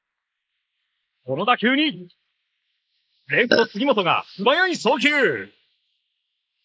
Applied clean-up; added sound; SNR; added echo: neural mask model Resemble Enhance denoiser.